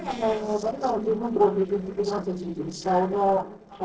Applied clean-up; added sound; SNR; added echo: neural separator model SepFormer DNS4.